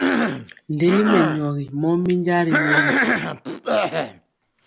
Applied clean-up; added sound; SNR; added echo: none; Cough; 1 dB; none.